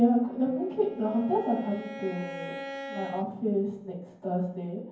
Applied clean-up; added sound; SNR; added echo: none; Bowed string instrument; 14 dB; reverberation time 0.9 s.